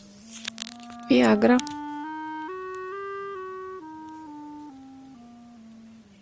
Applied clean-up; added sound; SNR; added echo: none; Wind instrument, woodwind instrument; 9 dB; none.